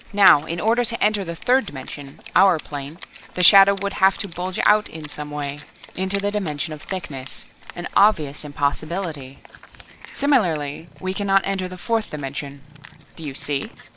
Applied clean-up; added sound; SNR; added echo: none; Wind instrument, woodwind instrument; 19 dB; none.